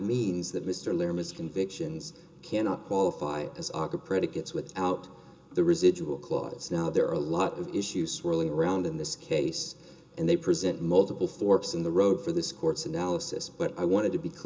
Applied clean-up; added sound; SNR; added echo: none; none; none; reverberation time 0.2 s.